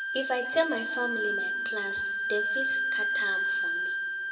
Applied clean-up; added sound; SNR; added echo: none; Wind instrument, woodwind instrument; -4 dB; reverberation time 1.6 s.